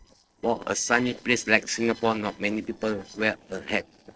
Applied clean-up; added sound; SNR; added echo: neural separator model SepFormer DNS4.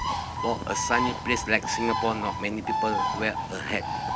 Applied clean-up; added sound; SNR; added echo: none; Bird; 0 dB; none.